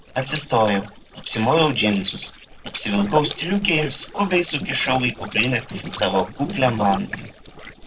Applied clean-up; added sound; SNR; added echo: neural separator model SepFormer DNS4.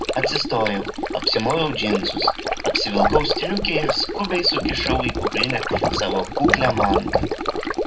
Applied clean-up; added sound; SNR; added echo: none; Stream; -1 dB; reverberation time 0.3 s.